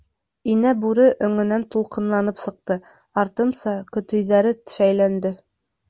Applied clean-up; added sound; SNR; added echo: none; none; none; none.